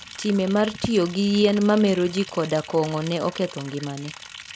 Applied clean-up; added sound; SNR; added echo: none; Liquid; 17 dB; none.